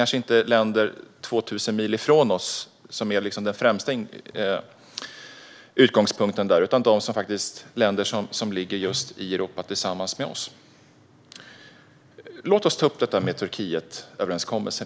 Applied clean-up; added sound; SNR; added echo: none; none; none; none.